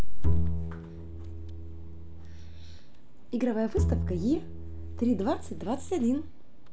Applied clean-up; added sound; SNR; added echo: none; Bowed string instrument; 6 dB; none.